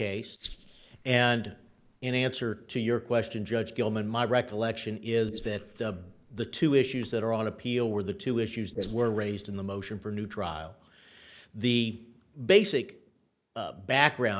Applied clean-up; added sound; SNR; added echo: neural mask model Resemble Enhance denoiser.